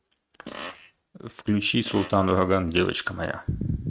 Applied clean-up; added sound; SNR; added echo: neural mask model RNNoise.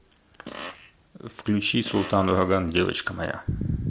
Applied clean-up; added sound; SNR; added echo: none; Fart; 16 dB; none.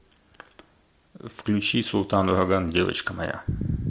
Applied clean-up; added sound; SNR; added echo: none; none; none; none.